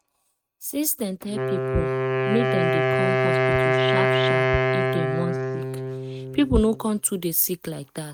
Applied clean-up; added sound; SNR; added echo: neural mask model RNNoise.